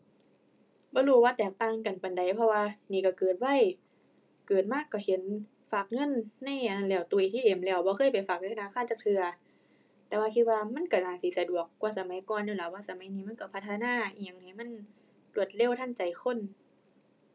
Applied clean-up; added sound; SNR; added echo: none; none; none; none.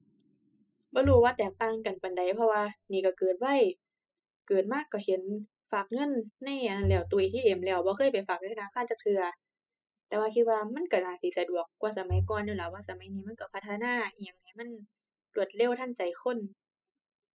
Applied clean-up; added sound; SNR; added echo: classical method spectral subtraction.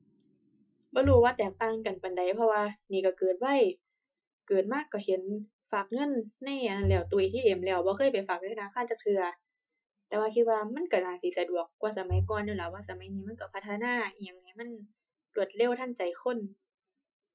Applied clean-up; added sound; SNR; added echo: classical method Wiener filter.